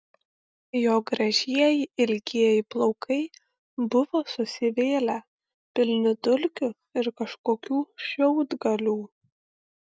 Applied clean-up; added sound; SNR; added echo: none; none; none; none.